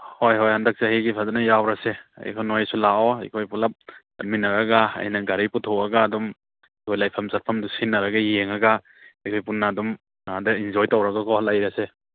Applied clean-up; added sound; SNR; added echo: none; none; none; none.